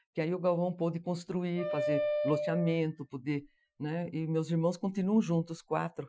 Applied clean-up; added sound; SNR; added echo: classical method Wiener filter.